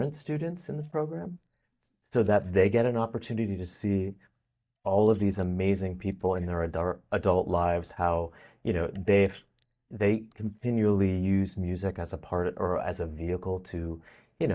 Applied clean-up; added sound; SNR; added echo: neural mask model DeepFilterNet 3.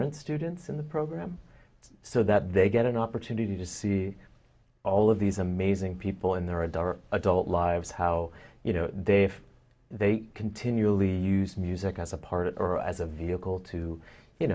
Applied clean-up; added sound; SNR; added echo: none; none; none; none.